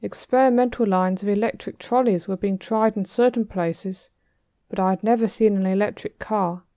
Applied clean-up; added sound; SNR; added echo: none; none; none; none.